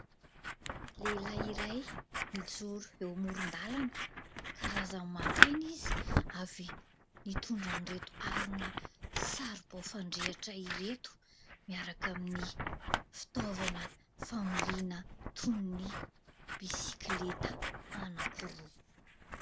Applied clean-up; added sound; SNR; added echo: none; Scissors; -3 dB; none.